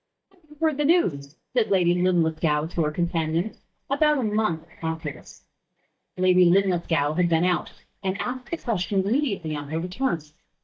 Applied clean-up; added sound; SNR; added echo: neural mask model DeepFilterNet 3.